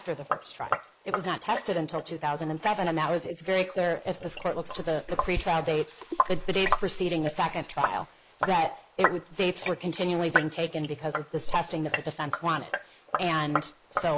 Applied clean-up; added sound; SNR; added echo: neural mask model Resemble Enhance denoiser.